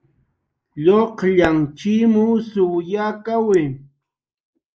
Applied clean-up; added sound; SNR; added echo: neural mask model Resemble Enhance denoiser.